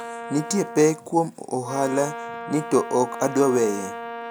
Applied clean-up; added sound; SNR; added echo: none; Brass instrument; 11 dB; none.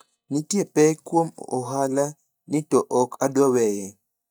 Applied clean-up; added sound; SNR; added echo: neural mask model DeepFilterNet 3.